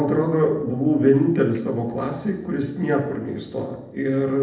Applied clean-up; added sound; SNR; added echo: neural separator model SepFormer DNS4.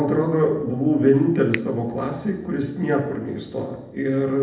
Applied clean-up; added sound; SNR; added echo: none; Finger snapping; 18 dB; reverberation time 0.8 s.